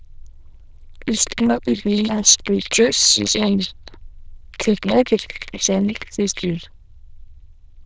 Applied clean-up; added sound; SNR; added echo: neural diffusion model UNIVERSE++.